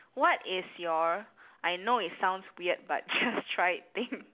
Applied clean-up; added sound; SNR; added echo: none; none; none; none.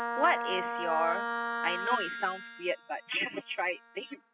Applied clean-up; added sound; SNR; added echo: classical method spectral subtraction.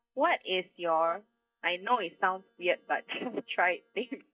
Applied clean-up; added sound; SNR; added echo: neural mask model DeepFilterNet 3.